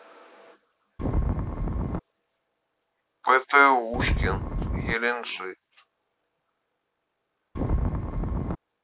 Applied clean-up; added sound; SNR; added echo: none; Wind; -3 dB; none.